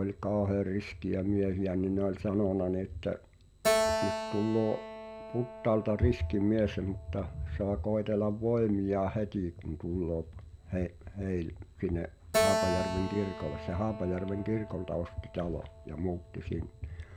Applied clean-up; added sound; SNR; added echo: none; Keyboard (musical); 6 dB; none.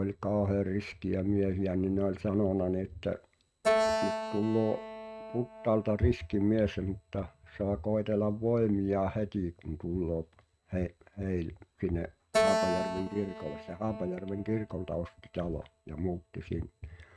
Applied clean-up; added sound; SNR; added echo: neural mask model RNNoise.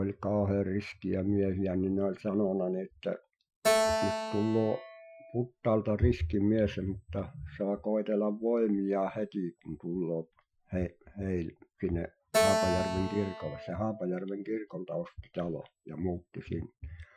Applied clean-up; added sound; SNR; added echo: classical method Wiener filter.